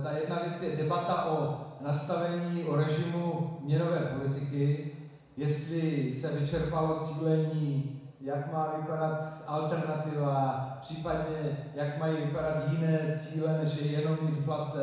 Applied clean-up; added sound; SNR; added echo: none; none; none; reverberation time 1.1 s.